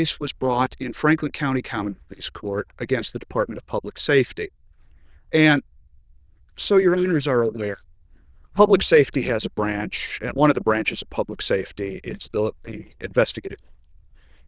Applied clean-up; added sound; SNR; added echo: neural diffusion model UNIVERSE++.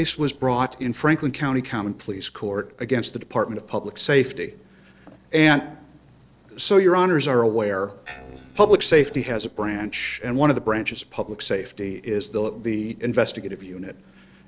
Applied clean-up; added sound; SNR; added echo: neural separator model SepFormer DNS4.